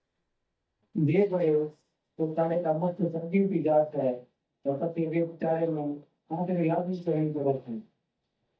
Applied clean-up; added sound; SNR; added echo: neural mask model DeepFilterNet 3.